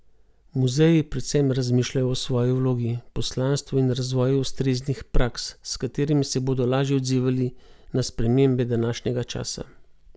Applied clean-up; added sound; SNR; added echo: none; none; none; none.